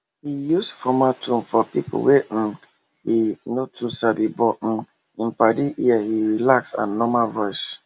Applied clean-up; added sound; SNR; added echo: none; none; none; none.